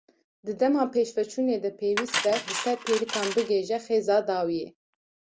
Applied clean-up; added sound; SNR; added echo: none; Cutlery, silverware; 9 dB; none.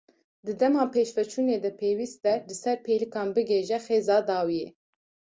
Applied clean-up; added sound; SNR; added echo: none; none; none; none.